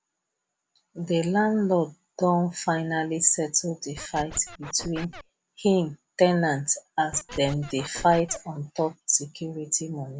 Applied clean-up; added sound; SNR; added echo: none; Scratching (performance technique); 15 dB; none.